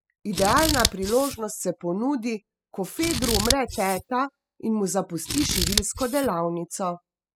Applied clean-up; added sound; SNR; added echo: classical method spectral subtraction.